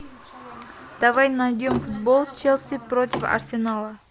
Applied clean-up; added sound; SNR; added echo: none; Sliding door; 14 dB; none.